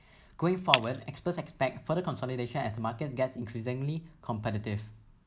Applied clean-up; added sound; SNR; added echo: none; Shatter; 6 dB; none.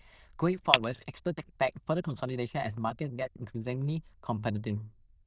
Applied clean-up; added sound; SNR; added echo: neural diffusion model UNIVERSE++.